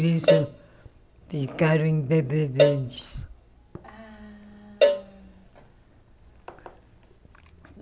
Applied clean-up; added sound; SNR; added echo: none; Cowbell; 0 dB; none.